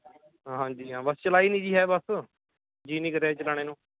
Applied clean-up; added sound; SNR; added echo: none; none; none; none.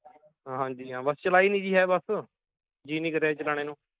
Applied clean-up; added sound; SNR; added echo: neural mask model Resemble Enhance denoiser.